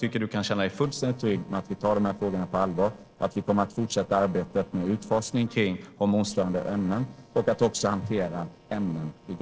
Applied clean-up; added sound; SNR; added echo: neural separator model SepFormer DNS4.